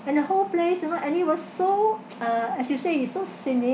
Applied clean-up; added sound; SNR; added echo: none; none; none; none.